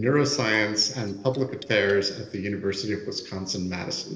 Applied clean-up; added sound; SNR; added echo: neural separator model SepFormer DNS4.